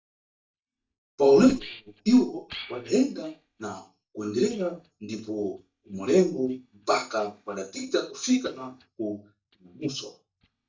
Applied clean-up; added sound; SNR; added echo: neural mask model DeepFilterNet 3.